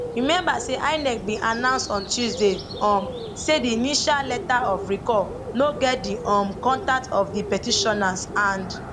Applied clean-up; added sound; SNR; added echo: none; Bird; 10 dB; none.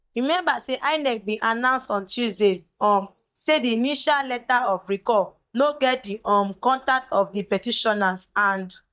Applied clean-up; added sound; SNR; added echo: neural mask model DeepFilterNet 3.